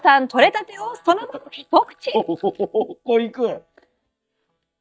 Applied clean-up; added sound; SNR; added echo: neural mask model DeepFilterNet 3.